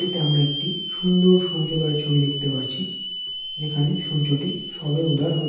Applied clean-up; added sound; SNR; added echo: none; Hiss / Alarm; 8 dB; reverberation time 0.9 s.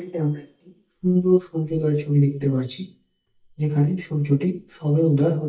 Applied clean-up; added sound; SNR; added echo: neural mask model DeepFilterNet 3.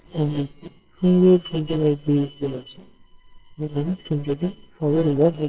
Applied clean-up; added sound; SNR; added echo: neural separator model SepFormer WHAMR!.